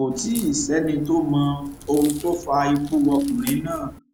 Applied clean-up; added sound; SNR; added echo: none; Crack; 17 dB; none.